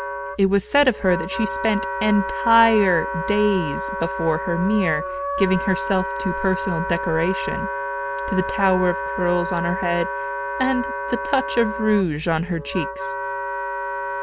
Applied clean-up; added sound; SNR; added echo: none; Wind instrument, woodwind instrument; 5 dB; none.